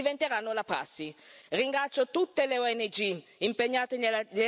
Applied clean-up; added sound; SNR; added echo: none; none; none; none.